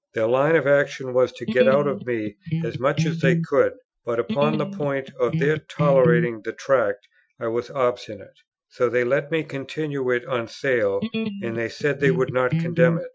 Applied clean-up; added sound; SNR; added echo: classical method Wiener filter.